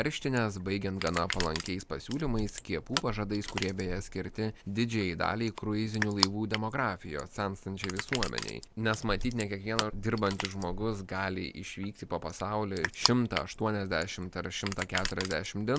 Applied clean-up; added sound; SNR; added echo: none; Crushing; 6 dB; none.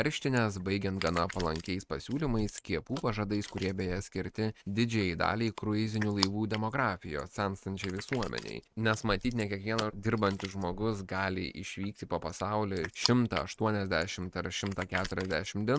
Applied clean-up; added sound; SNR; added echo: neural mask model RNNoise.